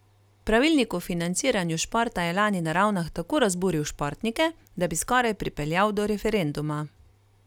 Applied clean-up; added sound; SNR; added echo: none; none; none; none.